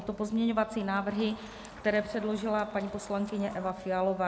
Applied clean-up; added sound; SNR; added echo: none; Chicken, rooster; 18 dB; none.